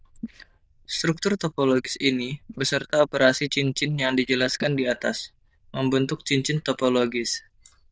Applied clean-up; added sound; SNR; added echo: neural diffusion model UNIVERSE++.